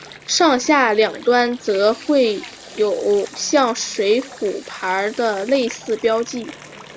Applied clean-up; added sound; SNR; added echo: none; Camera + Water; 19 dB; none.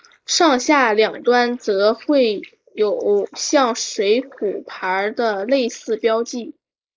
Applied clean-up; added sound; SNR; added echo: neural mask model Resemble Enhance denoiser.